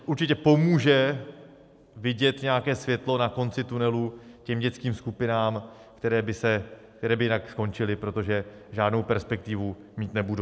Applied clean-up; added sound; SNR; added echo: none; none; none; none.